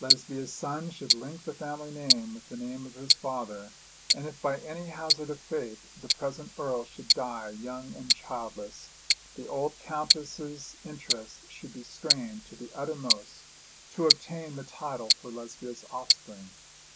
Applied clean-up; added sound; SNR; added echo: none; Tick-tock; -5 dB; none.